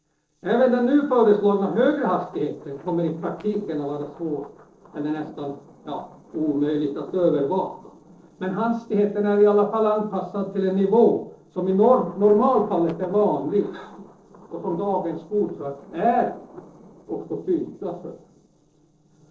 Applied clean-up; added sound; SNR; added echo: neural separator model SepFormer DNS4.